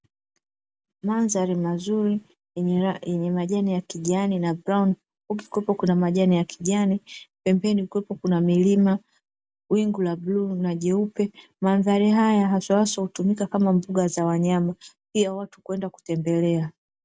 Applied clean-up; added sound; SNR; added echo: none; none; none; none.